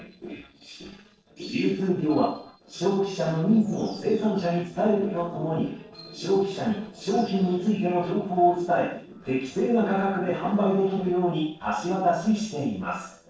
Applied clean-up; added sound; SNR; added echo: neural separator model SepFormer DNS4.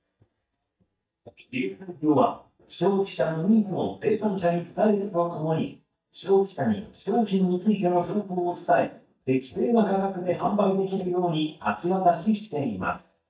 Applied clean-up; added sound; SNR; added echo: neural mask model DeepFilterNet 3.